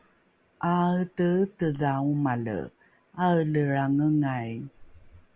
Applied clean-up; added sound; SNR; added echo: none; none; none; none.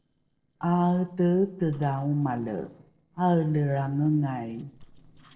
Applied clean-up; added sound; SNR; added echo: neural separator model SepFormer DNS4.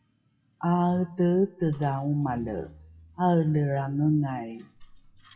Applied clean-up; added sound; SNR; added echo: classical method WPE with log-MMSE.